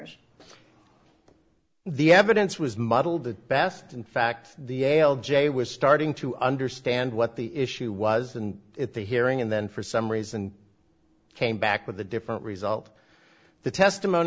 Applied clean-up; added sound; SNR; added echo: none; none; none; none.